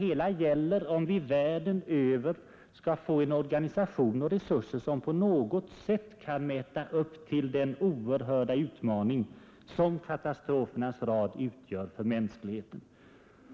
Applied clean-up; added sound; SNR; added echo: none; none; none; none.